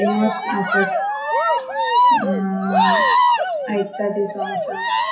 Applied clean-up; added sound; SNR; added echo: classical method WPE with log-MMSE.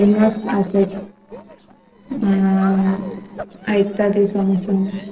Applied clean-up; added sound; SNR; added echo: neural separator model SepFormer DNS4.